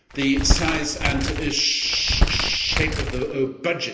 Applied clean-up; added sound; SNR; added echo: none; Crumpling, crinkling; 1 dB; reverberation time 0.8 s.